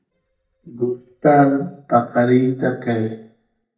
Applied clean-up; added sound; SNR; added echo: neural mask model DeepFilterNet 3.